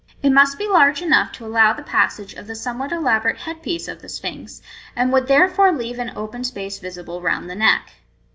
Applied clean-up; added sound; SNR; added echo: none; none; none; none.